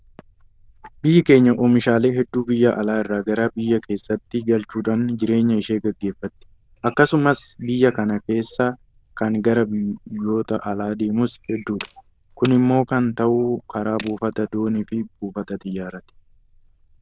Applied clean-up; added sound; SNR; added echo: neural diffusion model UNIVERSE++.